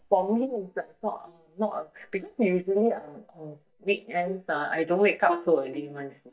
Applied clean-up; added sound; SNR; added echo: neural mask model DeepFilterNet 3.